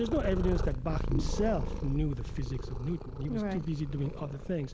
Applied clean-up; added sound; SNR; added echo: none; Purr; 1 dB; none.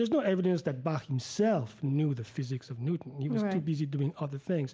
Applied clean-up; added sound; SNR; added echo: none; none; none; none.